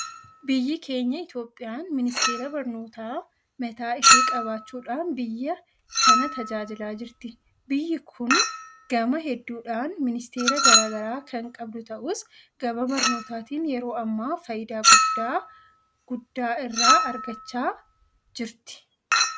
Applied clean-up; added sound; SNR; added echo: none; Chink, clink; -3 dB; none.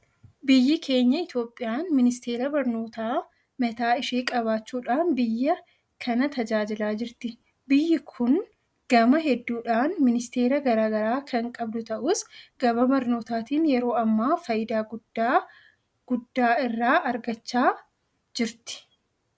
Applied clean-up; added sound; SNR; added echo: none; none; none; none.